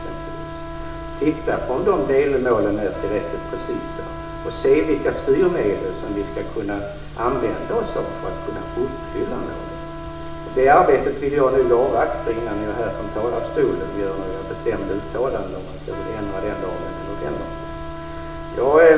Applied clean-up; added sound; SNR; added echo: none; Trumpet; 13 dB; reverberation time 0.7 s.